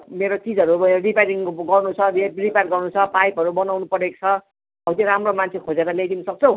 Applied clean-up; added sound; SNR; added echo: none; none; none; none.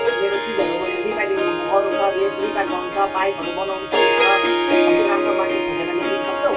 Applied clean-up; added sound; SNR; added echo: none; Harp; -3 dB; reverberation time 0.1 s.